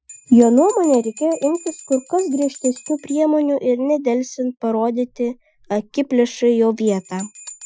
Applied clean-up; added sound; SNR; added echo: classical method Wiener filter.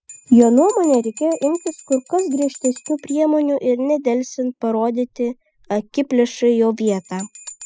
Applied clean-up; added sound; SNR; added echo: classical method spectral subtraction.